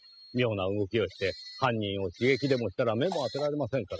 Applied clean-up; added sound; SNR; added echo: classical method spectral subtraction.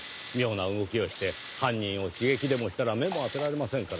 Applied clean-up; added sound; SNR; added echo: none; Fart + Tools; 13 dB; none.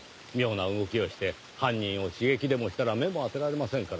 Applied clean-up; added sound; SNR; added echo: none; none; none; none.